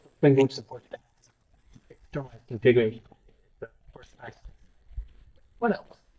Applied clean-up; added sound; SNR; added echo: neural mask model DeepFilterNet 3.